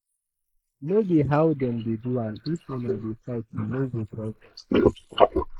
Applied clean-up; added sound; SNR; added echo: neural mask model Resemble Enhance denoiser.